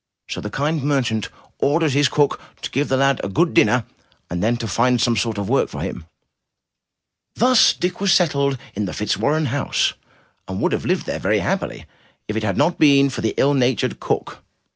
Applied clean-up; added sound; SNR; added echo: none; none; none; none.